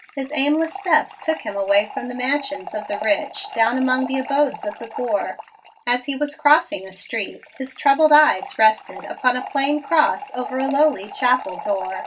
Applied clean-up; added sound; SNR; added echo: none; Fill (with liquid) / Trickle, dribble; 14 dB; reverberation time 0.2 s.